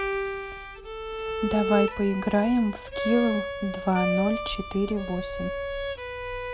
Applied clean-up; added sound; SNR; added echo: none; Bowed string instrument; 4 dB; none.